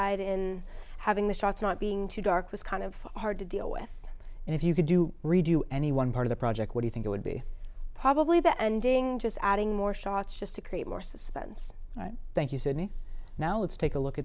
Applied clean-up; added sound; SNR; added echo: none; none; none; none.